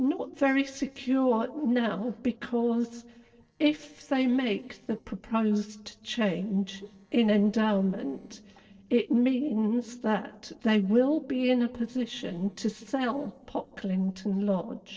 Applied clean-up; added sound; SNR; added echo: neural separator model SepFormer DNS4.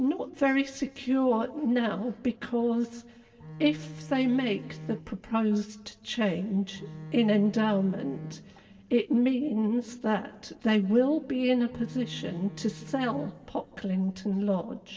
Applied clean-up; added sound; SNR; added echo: none; Bowed string instrument; 15 dB; reverberation time 1.7 s.